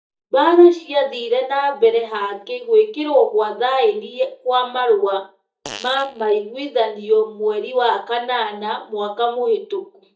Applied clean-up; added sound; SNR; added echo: neural mask model DeepFilterNet 3.